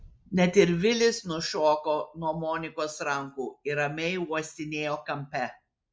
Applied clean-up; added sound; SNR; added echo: none; none; none; none.